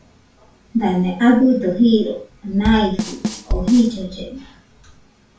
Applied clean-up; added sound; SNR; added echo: none; Bass drum / Snare drum / Drum kit; 7 dB; reverberation time 0.3 s.